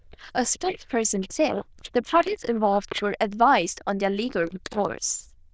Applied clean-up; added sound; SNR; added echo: neural diffusion model UNIVERSE++.